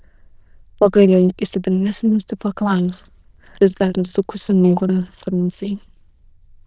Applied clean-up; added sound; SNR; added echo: neural diffusion model UNIVERSE++.